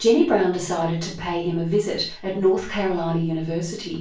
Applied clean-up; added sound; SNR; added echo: none; none; none; reverberation time 0.3 s.